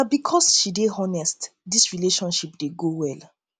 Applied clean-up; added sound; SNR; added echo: none; none; none; none.